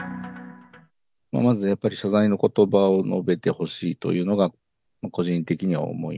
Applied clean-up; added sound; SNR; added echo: none; none; none; none.